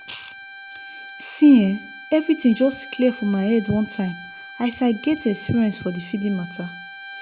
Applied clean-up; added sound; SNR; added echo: none; Bowed string instrument; 17 dB; none.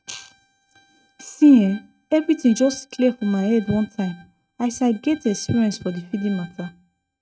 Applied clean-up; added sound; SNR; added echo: neural mask model RNNoise.